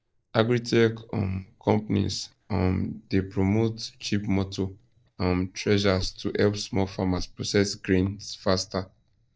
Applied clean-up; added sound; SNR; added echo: neural mask model DeepFilterNet 3.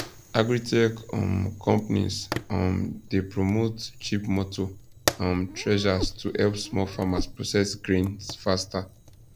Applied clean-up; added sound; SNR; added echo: none; Meow + Fire; 11 dB; none.